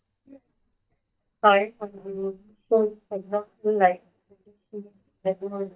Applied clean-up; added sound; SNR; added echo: neural mask model DeepFilterNet 3.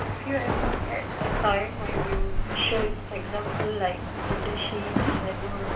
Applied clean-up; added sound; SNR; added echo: none; Walk, footsteps; -3 dB; reverberation time 0.6 s.